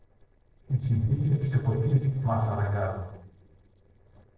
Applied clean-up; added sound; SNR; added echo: neural separator model SepFormer DNS4.